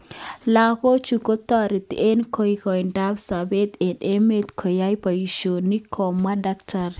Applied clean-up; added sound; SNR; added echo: none; none; none; none.